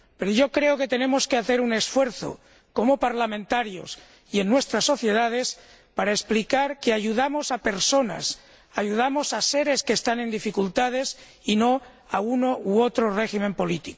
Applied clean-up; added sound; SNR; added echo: none; none; none; none.